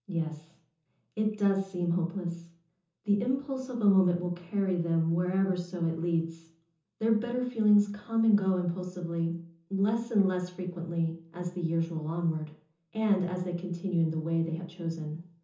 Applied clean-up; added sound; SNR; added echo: none; none; none; reverberation time 0.6 s.